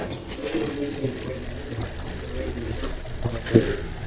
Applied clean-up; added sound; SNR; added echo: neural mask model DeepFilterNet 3.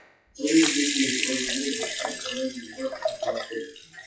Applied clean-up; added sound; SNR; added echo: classical method WPE with log-MMSE.